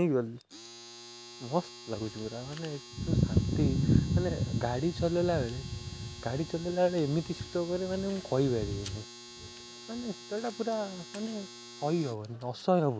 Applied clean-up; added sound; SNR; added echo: none; Domestic sounds, home sounds; 17 dB; none.